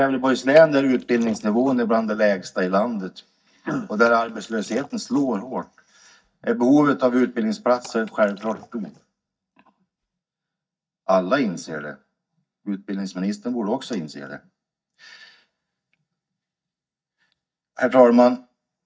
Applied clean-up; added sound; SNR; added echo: neural mask model DeepFilterNet 3.